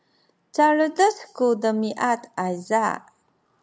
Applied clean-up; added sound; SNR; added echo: none; none; none; none.